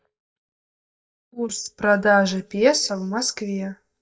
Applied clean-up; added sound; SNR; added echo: neural mask model DeepFilterNet 3.